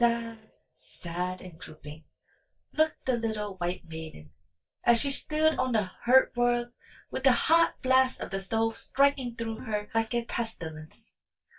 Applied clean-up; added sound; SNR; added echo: neural mask model DeepFilterNet 3.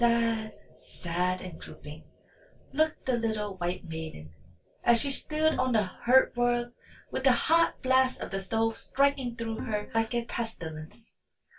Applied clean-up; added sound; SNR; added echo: none; Bowed string instrument; 14 dB; reverberation time 0.2 s.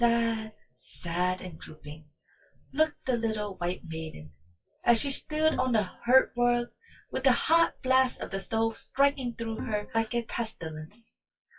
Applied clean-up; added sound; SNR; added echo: classical method WPE with log-MMSE.